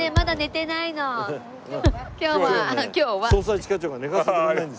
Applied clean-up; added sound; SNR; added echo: none; Thump, thud; 4 dB; none.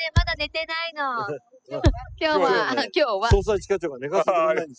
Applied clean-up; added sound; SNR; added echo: classical method spectral subtraction.